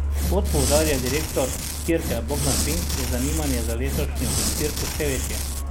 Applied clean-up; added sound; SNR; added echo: none; Truck + Tearing; -3 dB; none.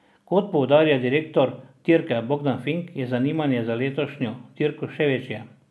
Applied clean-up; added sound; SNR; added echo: none; none; none; none.